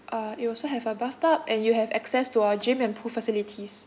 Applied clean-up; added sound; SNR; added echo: none; none; none; none.